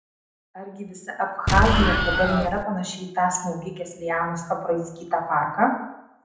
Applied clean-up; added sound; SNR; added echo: none; Explosion; -4 dB; reverberation time 0.7 s.